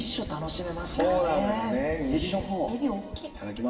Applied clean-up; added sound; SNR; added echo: none; Fill (with liquid); 17 dB; reverberation time 2.4 s.